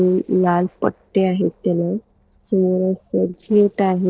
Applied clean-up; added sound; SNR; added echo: neural separator model SepFormer DNS4.